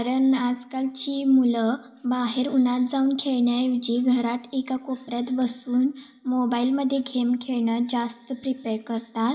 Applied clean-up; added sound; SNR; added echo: none; none; none; reverberation time 1.2 s.